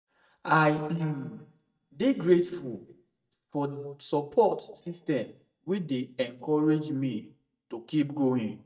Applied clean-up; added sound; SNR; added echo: neural mask model DeepFilterNet 3.